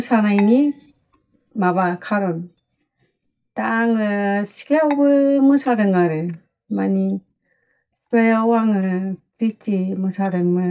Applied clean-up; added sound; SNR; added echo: neural mask model DeepFilterNet 3.